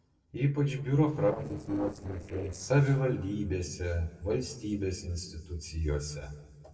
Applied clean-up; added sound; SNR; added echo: neural separator model SepFormer DNS4.